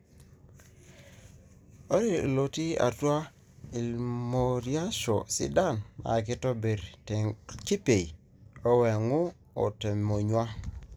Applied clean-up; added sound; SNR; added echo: none; none; none; none.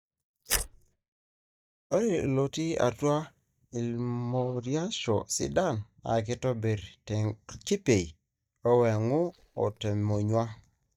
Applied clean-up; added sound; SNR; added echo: neural mask model DeepFilterNet 3.